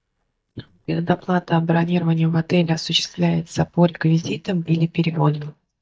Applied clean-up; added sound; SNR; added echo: neural mask model DeepFilterNet 3.